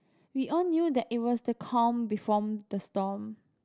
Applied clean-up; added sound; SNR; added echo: none; none; none; none.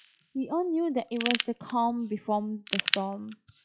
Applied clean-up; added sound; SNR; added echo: classical method log-MMSE.